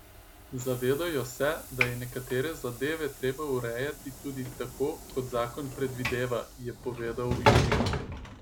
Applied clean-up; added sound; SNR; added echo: none; Sliding door / Train; 1 dB; none.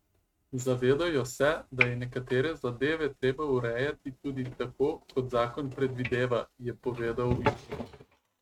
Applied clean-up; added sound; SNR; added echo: neural mask model RNNoise.